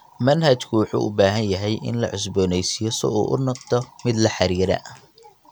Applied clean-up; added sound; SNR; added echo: none; none; none; none.